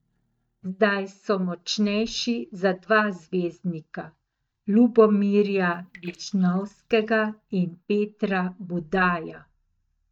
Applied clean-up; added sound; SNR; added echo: neural mask model DeepFilterNet 3.